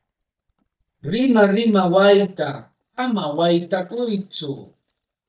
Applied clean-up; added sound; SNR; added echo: neural mask model DeepFilterNet 3.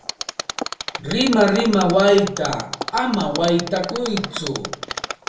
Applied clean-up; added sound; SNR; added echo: none; Mechanisms; 10 dB; reverberation time 0.4 s.